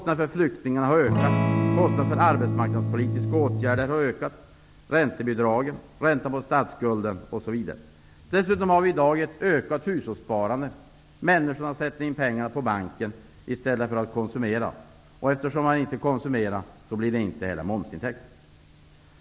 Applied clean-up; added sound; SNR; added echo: none; Electric guitar / Strum; -1 dB; none.